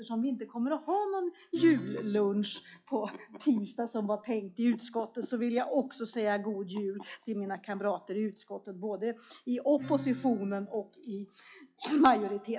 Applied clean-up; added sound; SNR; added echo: classical method log-MMSE.